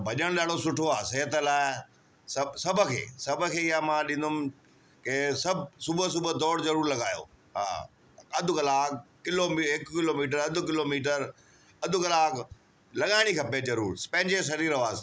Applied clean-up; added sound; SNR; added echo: none; none; none; none.